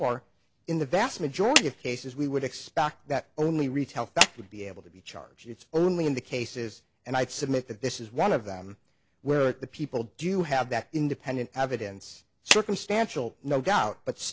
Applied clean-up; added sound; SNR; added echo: none; Clapping; 1 dB; none.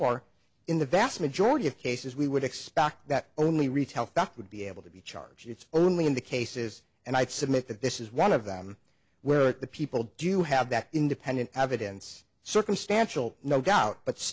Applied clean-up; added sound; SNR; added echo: none; none; none; none.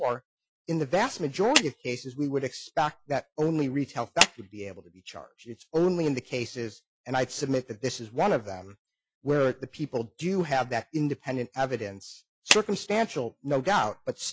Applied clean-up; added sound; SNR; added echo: classical method Wiener filter.